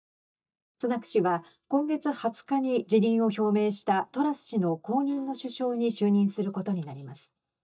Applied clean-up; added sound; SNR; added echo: neural mask model DeepFilterNet 3.